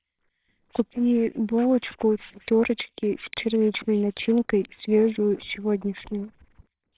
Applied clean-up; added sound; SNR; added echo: neural separator model SepFormer WHAMR!.